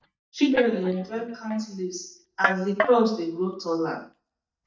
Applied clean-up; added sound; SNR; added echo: neural mask model DeepFilterNet 3.